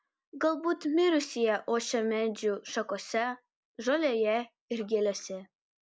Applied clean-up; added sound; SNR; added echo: none; none; none; none.